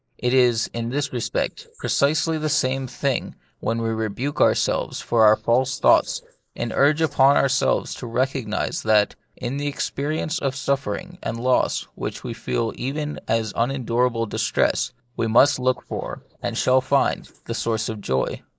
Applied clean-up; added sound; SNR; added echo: neural mask model Resemble Enhance denoiser.